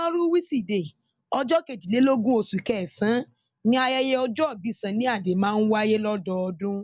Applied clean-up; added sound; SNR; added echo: none; none; none; none.